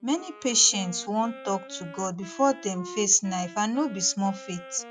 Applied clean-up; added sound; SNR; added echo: classical method log-MMSE.